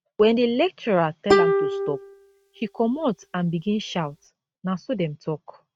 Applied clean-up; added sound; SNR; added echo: neural mask model RNNoise.